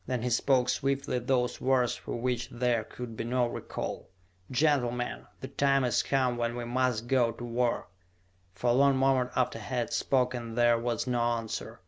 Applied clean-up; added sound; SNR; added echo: none; none; none; none.